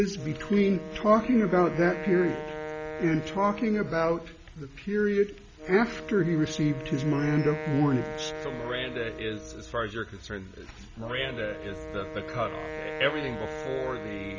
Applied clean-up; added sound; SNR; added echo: none; Wind instrument, woodwind instrument; 11 dB; none.